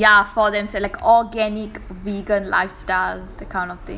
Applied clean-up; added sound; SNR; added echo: none; none; none; none.